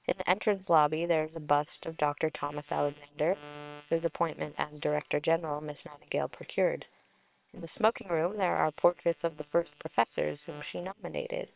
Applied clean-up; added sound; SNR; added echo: neural separator model SepFormer WHAM!.